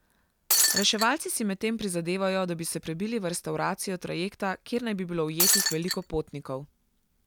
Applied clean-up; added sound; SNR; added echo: none; Shatter; -5 dB; none.